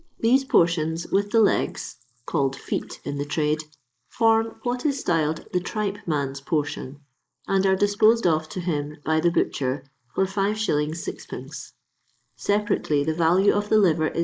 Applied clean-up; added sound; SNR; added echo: neural mask model Resemble Enhance denoiser.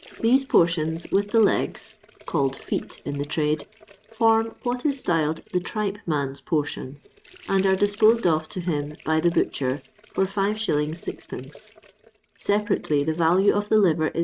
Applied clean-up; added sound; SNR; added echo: neural mask model RNNoise.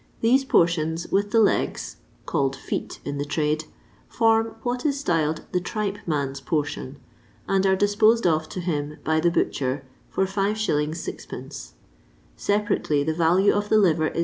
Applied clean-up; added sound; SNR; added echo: none; none; none; none.